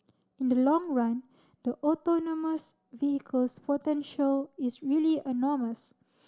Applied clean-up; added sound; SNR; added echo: none; none; none; none.